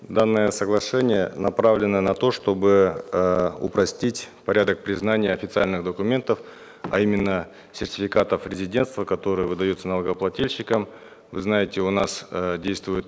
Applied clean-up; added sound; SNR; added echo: none; none; none; none.